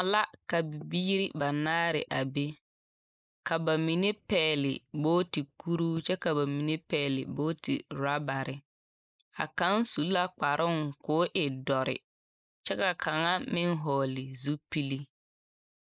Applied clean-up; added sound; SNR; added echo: neural mask model Resemble Enhance denoiser.